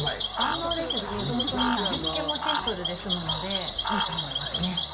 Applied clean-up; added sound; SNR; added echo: none; Cricket / Frog; -2 dB; none.